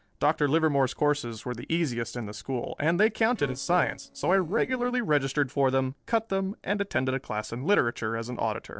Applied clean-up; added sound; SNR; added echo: neural separator model SepFormer DNS4.